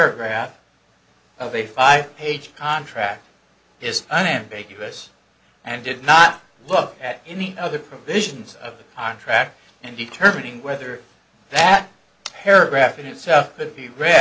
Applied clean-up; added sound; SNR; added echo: none; none; none; none.